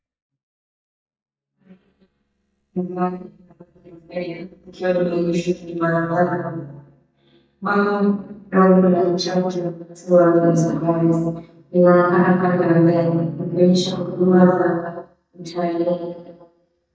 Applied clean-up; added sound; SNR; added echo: neural mask model DeepFilterNet 3.